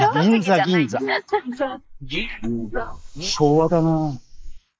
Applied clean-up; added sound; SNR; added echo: neural mask model Resemble Enhance denoiser.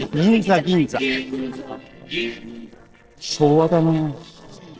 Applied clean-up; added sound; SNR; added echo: neural separator model SepFormer DNS4.